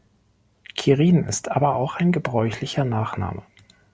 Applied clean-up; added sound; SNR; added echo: none; none; none; none.